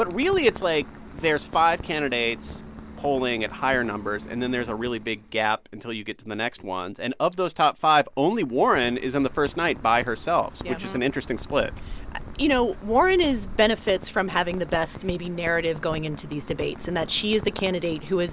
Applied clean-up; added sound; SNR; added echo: none; Rain; 15 dB; none.